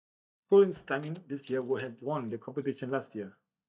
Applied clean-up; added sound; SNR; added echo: neural mask model DeepFilterNet 3.